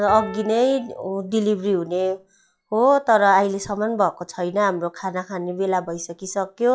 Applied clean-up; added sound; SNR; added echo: classical method log-MMSE.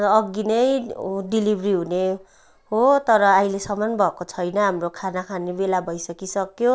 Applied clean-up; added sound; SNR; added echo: none; none; none; none.